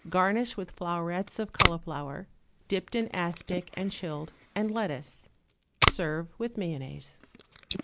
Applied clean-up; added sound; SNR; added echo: neural mask model Resemble Enhance denoiser.